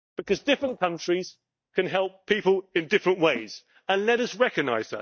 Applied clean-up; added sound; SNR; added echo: neural mask model DeepFilterNet 3.